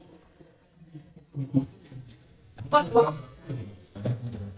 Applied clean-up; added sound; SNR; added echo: neural mask model DeepFilterNet 3.